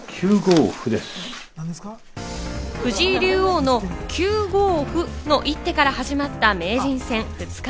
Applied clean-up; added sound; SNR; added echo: none; none; none; none.